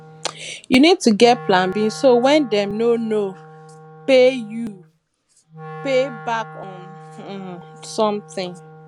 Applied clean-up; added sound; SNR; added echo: none; Wind instrument, woodwind instrument; 19 dB; none.